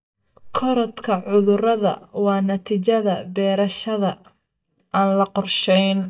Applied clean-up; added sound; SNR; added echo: neural mask model DeepFilterNet 3.